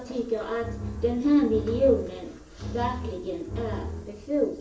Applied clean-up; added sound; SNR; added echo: none; Bowed string instrument; 8 dB; reverberation time 0.3 s.